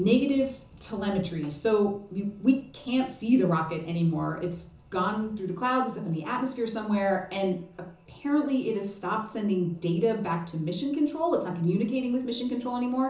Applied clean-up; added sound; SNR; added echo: none; none; none; reverberation time 0.7 s.